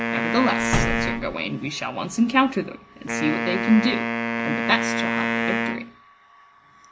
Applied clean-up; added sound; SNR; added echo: none; Wind instrument, woodwind instrument + Slam; 1 dB; none.